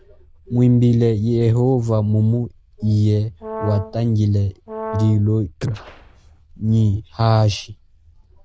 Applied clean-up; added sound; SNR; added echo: neural diffusion model UNIVERSE++.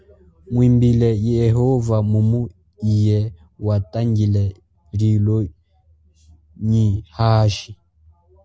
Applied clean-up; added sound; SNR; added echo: none; none; none; none.